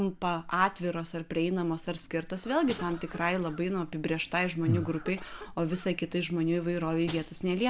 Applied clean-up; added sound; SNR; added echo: none; Cough + Shatter; 20 dB; none.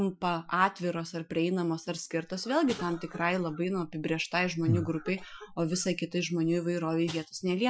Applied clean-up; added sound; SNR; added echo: classical method Wiener filter.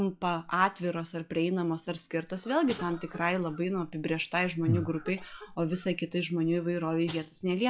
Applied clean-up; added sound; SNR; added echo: classical method log-MMSE.